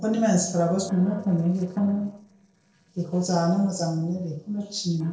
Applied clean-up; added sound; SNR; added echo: neural separator model SepFormer DNS4.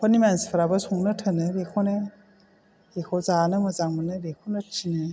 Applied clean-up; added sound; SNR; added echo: none; none; none; none.